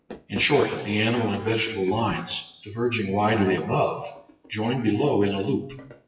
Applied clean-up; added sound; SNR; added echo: classical method WPE with log-MMSE.